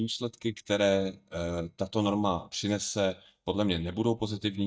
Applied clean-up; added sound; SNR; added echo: neural mask model DeepFilterNet 3.